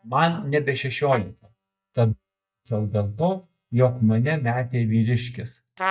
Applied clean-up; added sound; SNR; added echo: neural mask model DeepFilterNet 3.